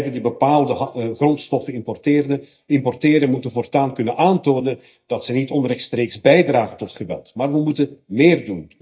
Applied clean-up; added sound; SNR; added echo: neural mask model DeepFilterNet 3.